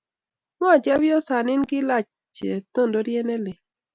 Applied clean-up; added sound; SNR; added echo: none; none; none; none.